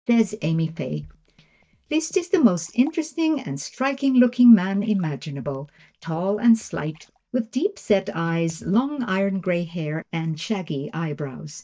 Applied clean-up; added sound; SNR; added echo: neural mask model DeepFilterNet 3.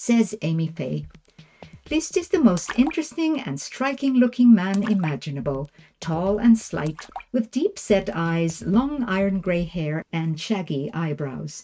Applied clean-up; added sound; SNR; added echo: neural mask model RNNoise.